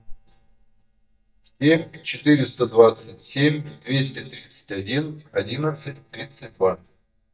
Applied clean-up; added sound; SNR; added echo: neural mask model DeepFilterNet 3.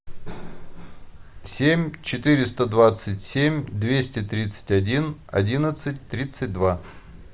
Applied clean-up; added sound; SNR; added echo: none; none; none; none.